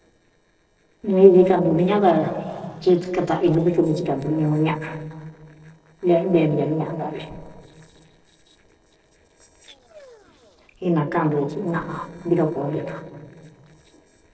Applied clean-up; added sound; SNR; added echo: neural separator model SepFormer DNS4.